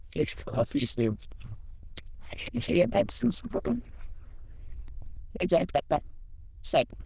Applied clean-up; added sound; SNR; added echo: neural diffusion model UNIVERSE++.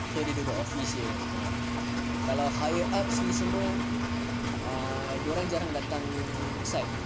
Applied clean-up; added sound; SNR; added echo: none; Engine; -3 dB; none.